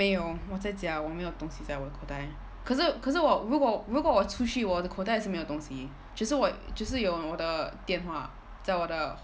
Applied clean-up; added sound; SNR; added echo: none; none; none; none.